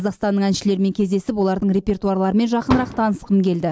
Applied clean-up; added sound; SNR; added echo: none; Fireworks; 9 dB; none.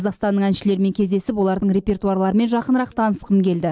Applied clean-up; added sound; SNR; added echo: none; none; none; none.